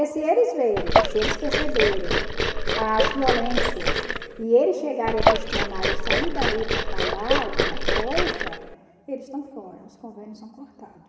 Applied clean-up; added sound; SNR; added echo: none; Liquid; -4 dB; reverberation time 1.8 s.